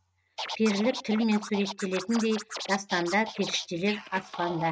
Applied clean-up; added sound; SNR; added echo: neural mask model RNNoise.